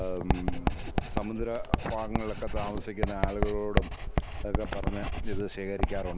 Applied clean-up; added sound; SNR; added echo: none; Writing; -4 dB; none.